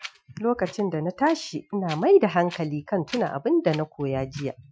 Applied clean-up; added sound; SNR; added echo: classical method Wiener filter.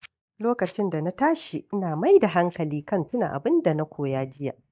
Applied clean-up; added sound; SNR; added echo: neural mask model DeepFilterNet 3.